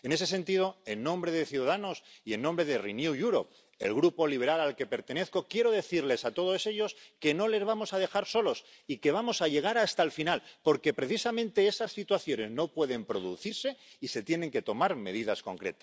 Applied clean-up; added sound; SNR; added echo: none; none; none; none.